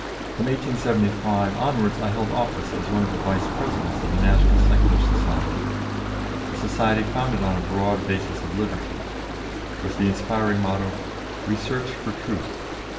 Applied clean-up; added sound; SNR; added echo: none; Stream; -1 dB; reverberation time 0.7 s.